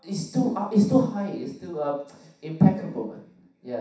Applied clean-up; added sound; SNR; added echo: none; none; none; reverberation time 0.7 s.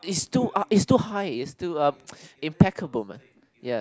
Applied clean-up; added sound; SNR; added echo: none; none; none; none.